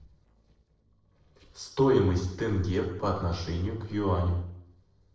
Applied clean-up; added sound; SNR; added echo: neural separator model SepFormer DNS4.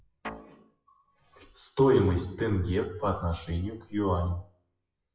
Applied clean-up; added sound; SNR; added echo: classical method WPE with log-MMSE.